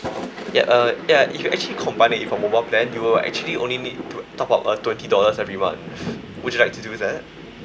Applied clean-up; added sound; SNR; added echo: none; Thunder; 12 dB; none.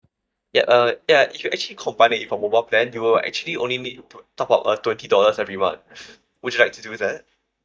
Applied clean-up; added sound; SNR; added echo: neural mask model DeepFilterNet 3.